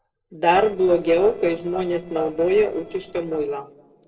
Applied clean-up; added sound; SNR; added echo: neural separator model SepFormer DNS4.